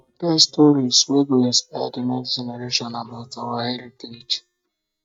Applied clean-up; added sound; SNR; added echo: neural mask model DeepFilterNet 3.